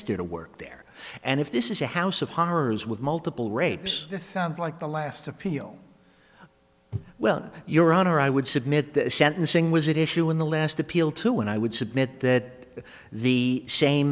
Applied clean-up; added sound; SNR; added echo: none; none; none; none.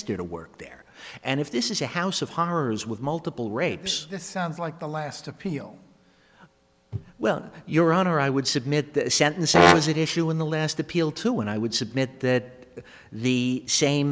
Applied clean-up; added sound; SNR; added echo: none; Brass instrument; -3 dB; none.